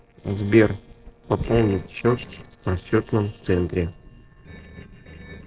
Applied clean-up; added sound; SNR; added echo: neural separator model SepFormer DNS4.